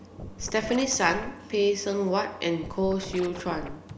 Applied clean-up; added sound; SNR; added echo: none; Scratching (performance technique); 12 dB; none.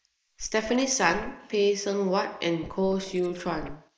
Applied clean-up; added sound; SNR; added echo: neural mask model Resemble Enhance denoiser.